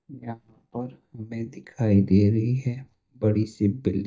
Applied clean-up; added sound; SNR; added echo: neural mask model DeepFilterNet 3.